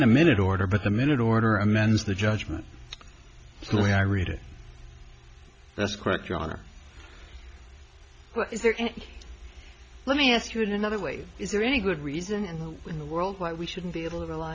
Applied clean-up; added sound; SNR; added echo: none; none; none; none.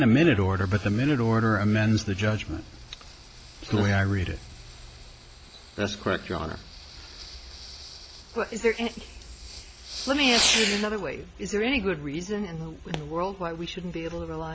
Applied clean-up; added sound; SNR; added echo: none; Fireworks; 9 dB; none.